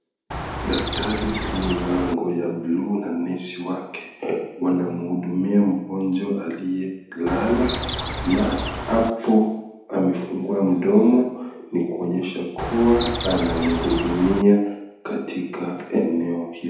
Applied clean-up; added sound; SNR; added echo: none; Chirp, tweet; 4 dB; reverberation time 0.8 s.